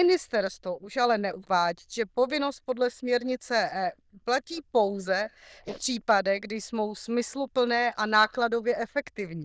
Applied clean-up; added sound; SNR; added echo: neural diffusion model UNIVERSE++.